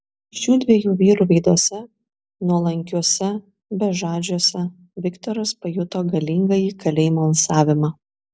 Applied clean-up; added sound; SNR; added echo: none; none; none; none.